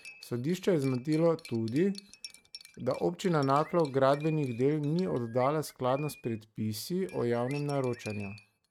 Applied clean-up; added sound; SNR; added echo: neural mask model RNNoise.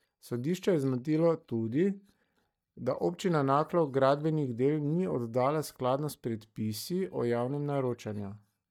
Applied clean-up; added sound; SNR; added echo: neural mask model DeepFilterNet 3.